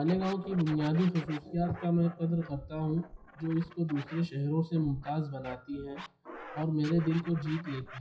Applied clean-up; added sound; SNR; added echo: classical method WPE with log-MMSE.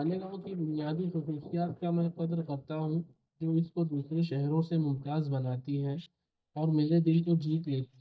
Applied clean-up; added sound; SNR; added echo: neural mask model DeepFilterNet 3.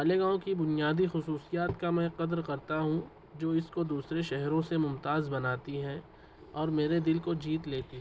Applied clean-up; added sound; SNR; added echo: none; none; none; none.